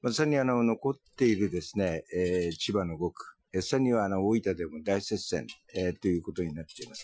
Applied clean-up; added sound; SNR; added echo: classical method Wiener filter.